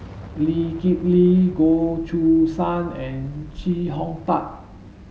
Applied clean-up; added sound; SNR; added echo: none; Explosion; 18 dB; none.